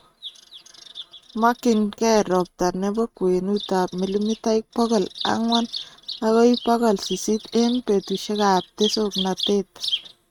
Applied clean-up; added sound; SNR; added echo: neural mask model RNNoise.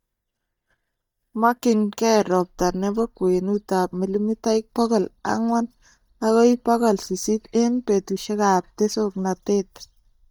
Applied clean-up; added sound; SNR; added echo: neural mask model DeepFilterNet 3.